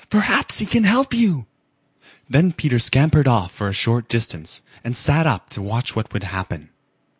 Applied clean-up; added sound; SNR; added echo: none; none; none; none.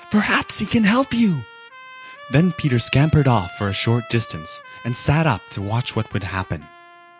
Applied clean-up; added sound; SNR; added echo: none; Trumpet; 20 dB; none.